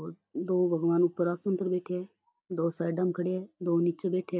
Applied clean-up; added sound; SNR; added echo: none; none; none; none.